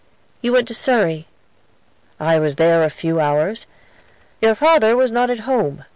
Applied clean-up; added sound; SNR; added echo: none; none; none; none.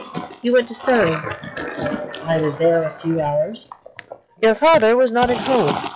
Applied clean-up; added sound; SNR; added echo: classical method log-MMSE.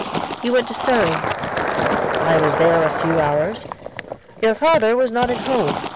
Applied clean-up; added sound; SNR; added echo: none; Fill (with liquid); 3 dB; none.